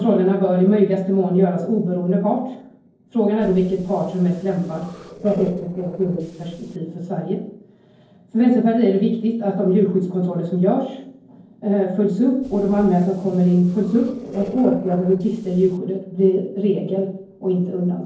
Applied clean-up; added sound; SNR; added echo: neural separator model SepFormer DNS4.